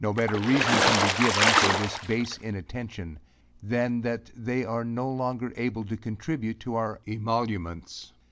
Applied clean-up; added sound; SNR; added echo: none; Water / Splash, splatter; -4 dB; none.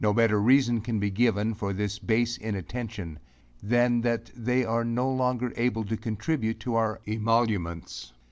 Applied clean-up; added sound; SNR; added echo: none; none; none; none.